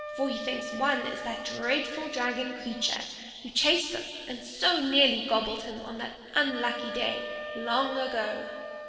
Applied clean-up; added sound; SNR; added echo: none; Wind instrument, woodwind instrument; 11 dB; reverberation time 2.3 s.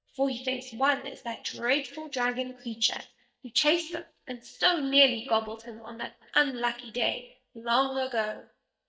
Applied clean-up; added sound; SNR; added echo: neural mask model DeepFilterNet 3.